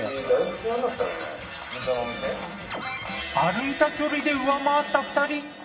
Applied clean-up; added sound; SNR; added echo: none; none; none; reverberation time 0.8 s.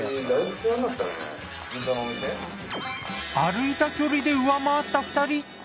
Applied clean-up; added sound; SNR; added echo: none; none; none; none.